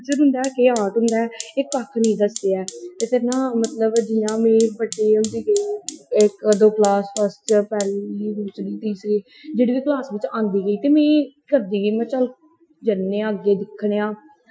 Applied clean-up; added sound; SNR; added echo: classical method Wiener filter.